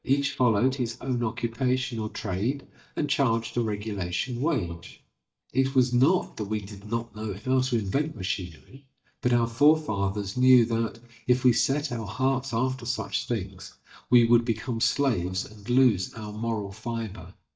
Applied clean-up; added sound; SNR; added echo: neural mask model DeepFilterNet 3.